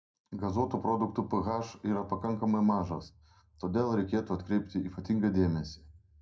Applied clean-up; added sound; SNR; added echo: none; none; none; reverberation time 0.2 s.